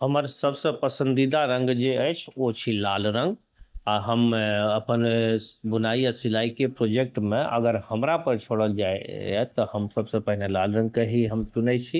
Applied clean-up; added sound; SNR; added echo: neural mask model DeepFilterNet 3.